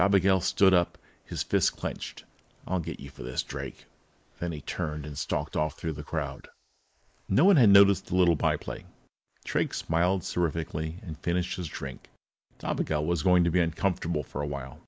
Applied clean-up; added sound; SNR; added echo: neural mask model Resemble Enhance denoiser.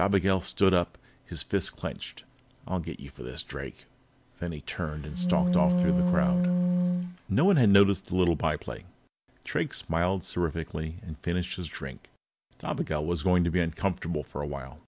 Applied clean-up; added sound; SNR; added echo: none; Wind instrument, woodwind instrument; -2 dB; none.